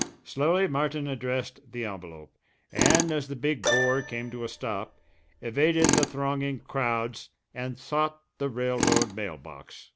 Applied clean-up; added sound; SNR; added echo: none; Keyboard (musical) + Tools; 3 dB; none.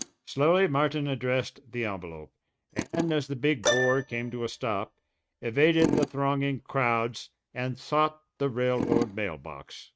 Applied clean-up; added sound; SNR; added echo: neural mask model RNNoise.